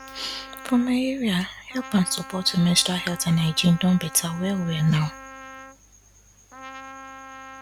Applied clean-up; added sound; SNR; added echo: none; Trumpet; 17 dB; none.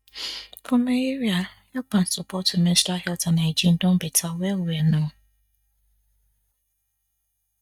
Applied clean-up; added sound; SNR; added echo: neural mask model DeepFilterNet 3.